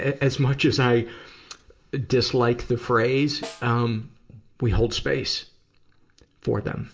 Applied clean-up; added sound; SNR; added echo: none; Snare drum; 19 dB; reverberation time 0.4 s.